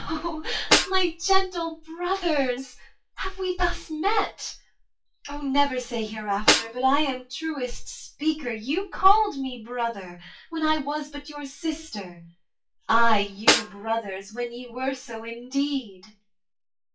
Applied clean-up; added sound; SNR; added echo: classical method WPE with log-MMSE.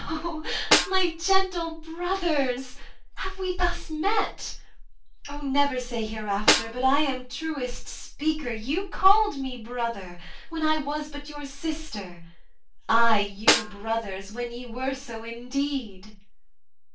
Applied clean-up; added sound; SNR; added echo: none; Snare drum; 3 dB; reverberation time 0.2 s.